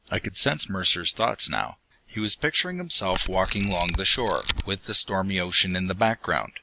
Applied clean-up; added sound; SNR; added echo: none; Camera; 5 dB; none.